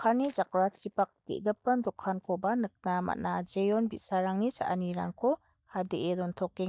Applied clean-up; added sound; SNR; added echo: neural mask model DeepFilterNet 3.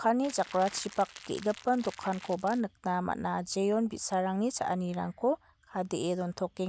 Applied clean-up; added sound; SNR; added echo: none; Crackle; 18 dB; none.